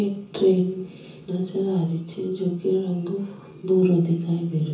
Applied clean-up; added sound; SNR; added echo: none; none; none; reverberation time 0.6 s.